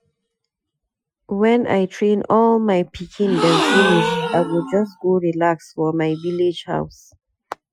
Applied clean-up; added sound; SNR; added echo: classical method Wiener filter.